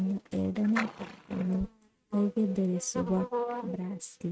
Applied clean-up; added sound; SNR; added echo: neural mask model RNNoise.